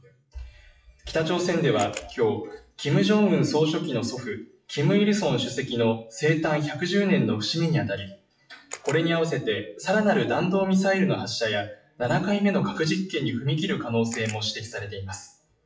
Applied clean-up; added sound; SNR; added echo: classical method WPE with log-MMSE.